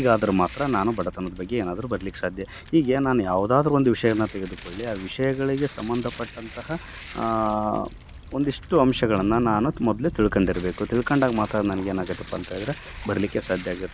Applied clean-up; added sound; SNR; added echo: none; Stream / Trickle, dribble / Traffic noise, roadway noise + Tearing; 17 dB; none.